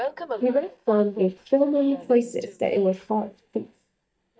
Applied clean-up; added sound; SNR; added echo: neural mask model DeepFilterNet 3.